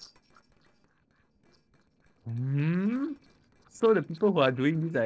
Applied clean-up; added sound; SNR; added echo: neural separator model SepFormer DNS4.